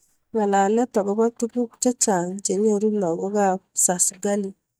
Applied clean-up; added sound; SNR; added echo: neural mask model DeepFilterNet 3.